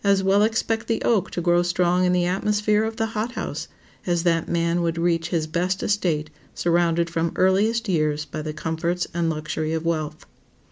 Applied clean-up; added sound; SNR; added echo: none; none; none; none.